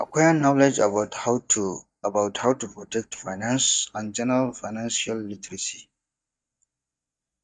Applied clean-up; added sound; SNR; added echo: neural mask model DeepFilterNet 3.